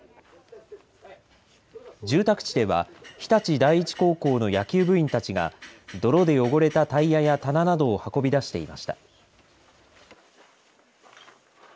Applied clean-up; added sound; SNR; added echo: none; none; none; none.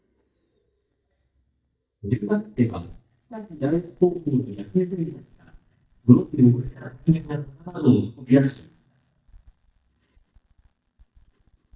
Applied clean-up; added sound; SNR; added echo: neural mask model DeepFilterNet 3.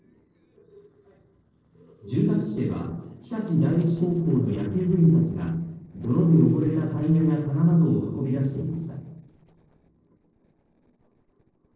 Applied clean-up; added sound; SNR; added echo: neural separator model SepFormer DNS4.